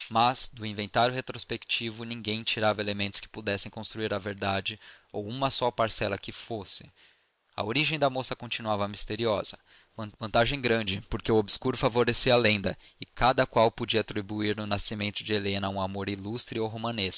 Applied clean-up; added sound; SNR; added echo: neural mask model Resemble Enhance denoiser.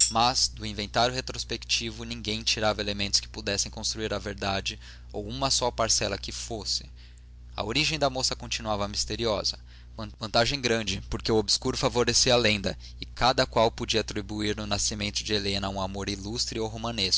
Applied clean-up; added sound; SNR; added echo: none; Tambourine; 3 dB; none.